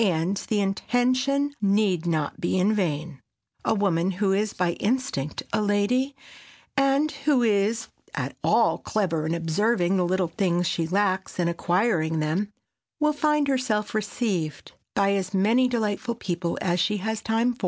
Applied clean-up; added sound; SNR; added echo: none; none; none; none.